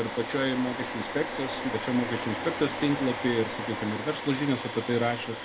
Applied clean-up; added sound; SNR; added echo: none; Domestic sounds, home sounds; 5 dB; none.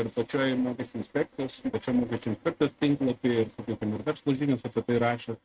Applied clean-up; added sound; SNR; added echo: neural mask model RNNoise.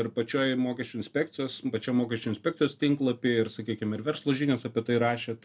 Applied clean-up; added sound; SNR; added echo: none; none; none; none.